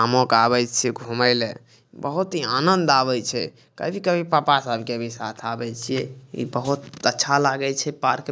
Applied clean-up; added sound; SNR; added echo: none; none; none; none.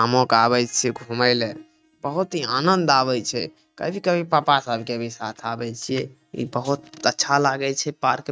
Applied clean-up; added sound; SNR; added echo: neural mask model RNNoise.